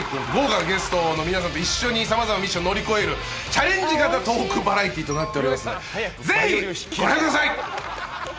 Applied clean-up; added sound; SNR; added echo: none; none; none; none.